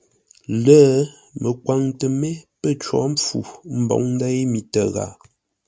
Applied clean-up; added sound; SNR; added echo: none; none; none; none.